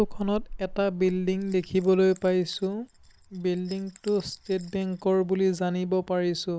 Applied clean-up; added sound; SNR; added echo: neural mask model Resemble Enhance denoiser.